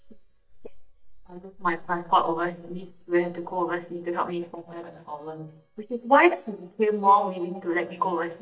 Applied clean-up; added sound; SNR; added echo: neural mask model DeepFilterNet 3.